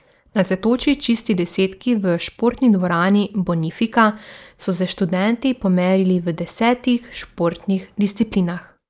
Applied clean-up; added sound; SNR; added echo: neural mask model Resemble Enhance denoiser.